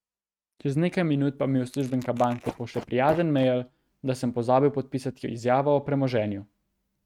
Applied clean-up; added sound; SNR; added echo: neural mask model RNNoise.